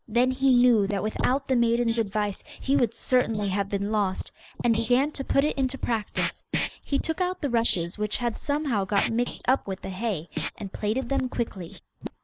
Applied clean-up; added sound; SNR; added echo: neural mask model Resemble Enhance denoiser.